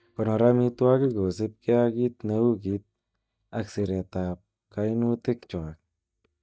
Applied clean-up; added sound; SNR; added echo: neural mask model DeepFilterNet 3.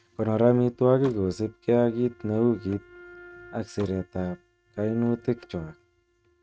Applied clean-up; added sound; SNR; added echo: neural mask model RNNoise.